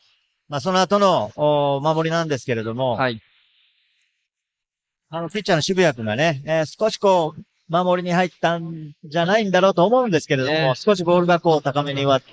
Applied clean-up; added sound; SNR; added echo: neural mask model Resemble Enhance denoiser.